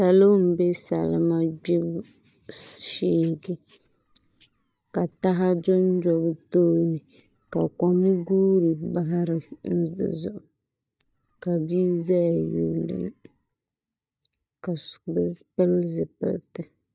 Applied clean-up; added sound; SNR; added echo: neural mask model DeepFilterNet 3.